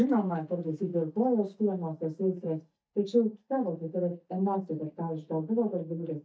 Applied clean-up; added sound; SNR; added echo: neural mask model DeepFilterNet 3.